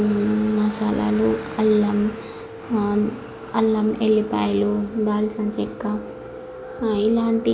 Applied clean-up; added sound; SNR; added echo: none; Traffic noise, roadway noise; 19 dB; none.